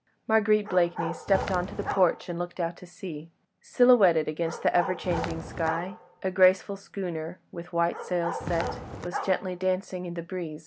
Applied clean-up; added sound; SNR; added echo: none; Bark + Walk, footsteps; 9 dB; none.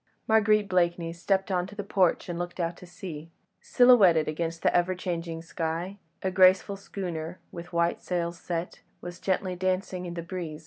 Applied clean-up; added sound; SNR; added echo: none; none; none; none.